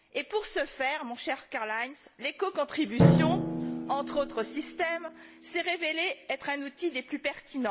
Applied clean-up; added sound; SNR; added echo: none; Drum; 0 dB; none.